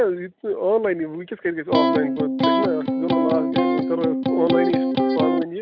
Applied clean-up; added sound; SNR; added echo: none; Electric guitar; -4 dB; none.